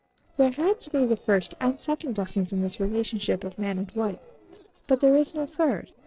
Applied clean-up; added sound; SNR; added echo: neural separator model SepFormer DNS4.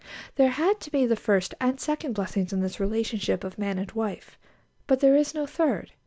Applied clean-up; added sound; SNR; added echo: none; none; none; none.